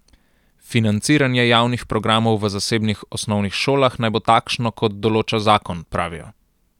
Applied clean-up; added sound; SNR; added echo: none; none; none; none.